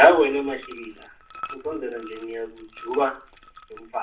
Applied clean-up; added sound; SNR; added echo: none; Liquid; 20 dB; reverberation time 0.3 s.